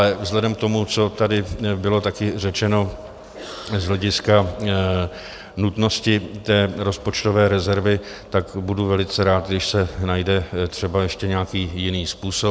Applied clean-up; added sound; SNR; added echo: none; none; none; none.